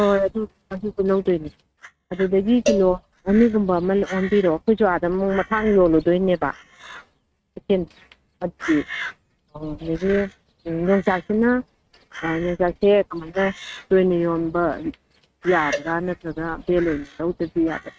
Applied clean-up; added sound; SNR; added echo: neural mask model RNNoise.